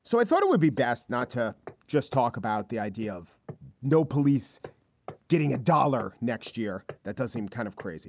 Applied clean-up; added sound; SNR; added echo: neural mask model Resemble Enhance denoiser.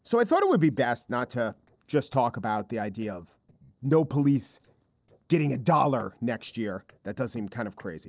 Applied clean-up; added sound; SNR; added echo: neural separator model SepFormer DNS4.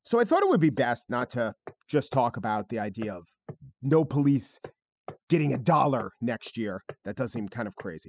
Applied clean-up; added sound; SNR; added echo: classical method spectral subtraction.